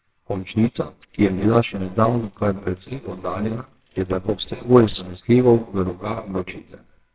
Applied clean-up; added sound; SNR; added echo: neural separator model SepFormer WHAMR!.